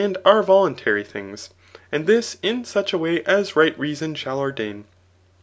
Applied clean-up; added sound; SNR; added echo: none; none; none; none.